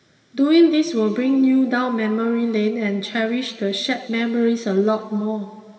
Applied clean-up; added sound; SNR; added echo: none; none; none; reverberation time 2.2 s.